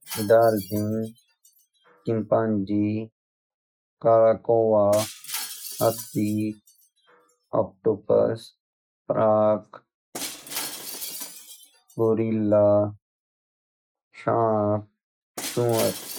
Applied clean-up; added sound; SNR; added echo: classical method Wiener filter.